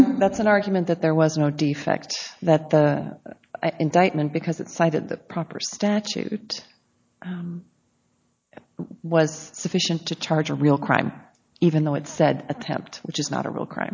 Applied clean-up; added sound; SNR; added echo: none; none; none; none.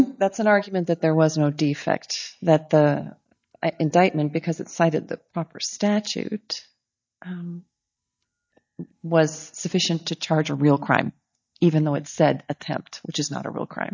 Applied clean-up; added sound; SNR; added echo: neural mask model DeepFilterNet 3.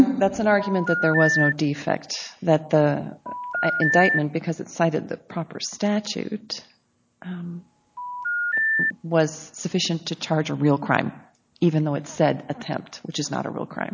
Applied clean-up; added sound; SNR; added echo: none; Telephone; 3 dB; none.